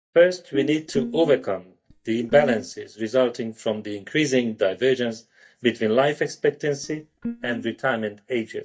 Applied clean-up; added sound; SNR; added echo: neural mask model DeepFilterNet 3.